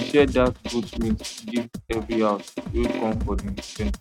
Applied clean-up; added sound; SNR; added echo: neural mask model RNNoise.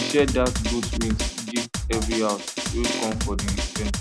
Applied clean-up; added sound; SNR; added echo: none; Drum; 0 dB; none.